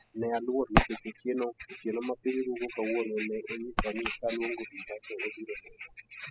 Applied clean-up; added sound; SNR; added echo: classical method spectral subtraction.